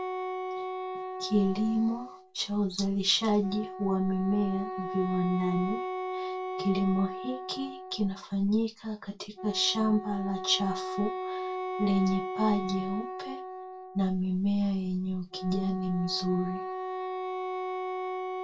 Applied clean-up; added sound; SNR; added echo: none; Wind instrument, woodwind instrument; 6 dB; reverberation time 0.2 s.